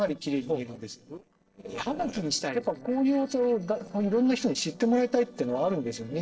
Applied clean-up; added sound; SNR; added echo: neural separator model SepFormer DNS4.